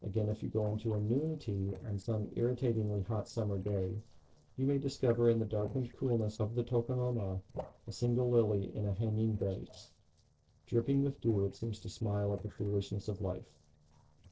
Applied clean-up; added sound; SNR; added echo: neural separator model SepFormer DNS4.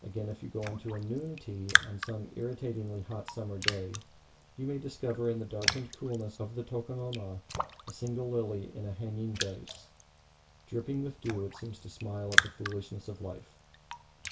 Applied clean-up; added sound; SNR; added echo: none; Raindrop; 0 dB; reverberation time 0.1 s.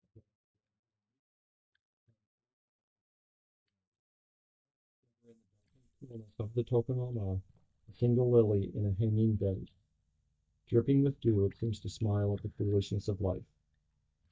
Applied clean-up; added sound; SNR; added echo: neural mask model DeepFilterNet 3.